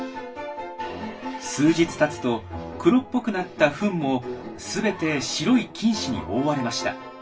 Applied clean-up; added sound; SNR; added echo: none; none; none; reverberation time 0.2 s.